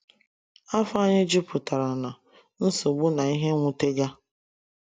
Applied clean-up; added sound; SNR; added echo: none; none; none; none.